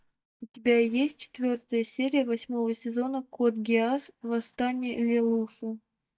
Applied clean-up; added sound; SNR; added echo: neural mask model DeepFilterNet 3.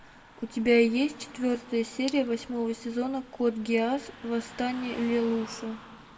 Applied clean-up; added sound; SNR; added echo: none; Car passing by / Traffic noise, roadway noise; 19 dB; reverberation time 0.9 s.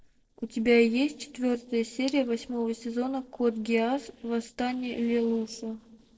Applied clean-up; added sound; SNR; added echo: neural separator model SepFormer DNS4.